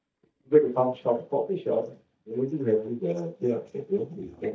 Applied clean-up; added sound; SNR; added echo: neural mask model DeepFilterNet 3.